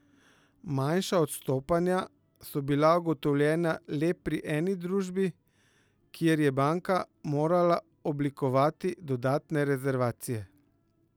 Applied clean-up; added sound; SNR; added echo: none; none; none; none.